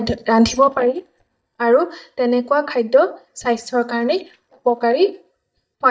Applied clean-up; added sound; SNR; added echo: neural mask model DeepFilterNet 3.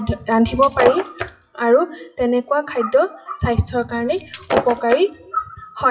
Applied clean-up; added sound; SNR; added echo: classical method WPE with log-MMSE.